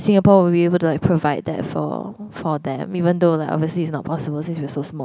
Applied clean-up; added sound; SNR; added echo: none; none; none; none.